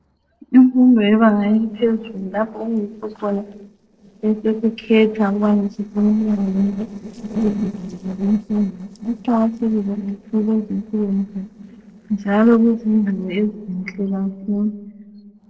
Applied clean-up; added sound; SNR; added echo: neural separator model SepFormer DNS4.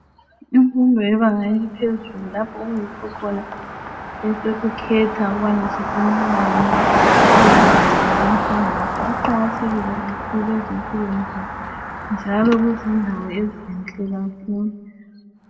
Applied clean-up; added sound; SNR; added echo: none; Car passing by; 0 dB; reverberation time 1.4 s.